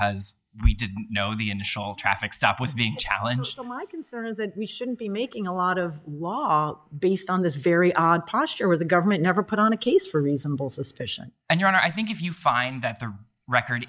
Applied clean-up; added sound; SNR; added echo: neural mask model Resemble Enhance denoiser.